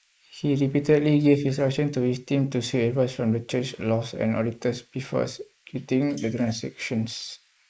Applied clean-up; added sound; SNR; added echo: neural mask model Resemble Enhance denoiser.